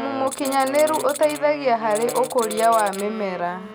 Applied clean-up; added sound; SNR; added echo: none; Wind instrument, woodwind instrument + Tools; 11 dB; none.